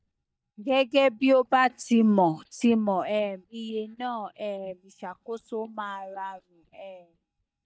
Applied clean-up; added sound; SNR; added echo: neural mask model DeepFilterNet 3.